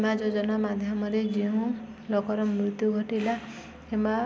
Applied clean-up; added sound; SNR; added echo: none; none; none; none.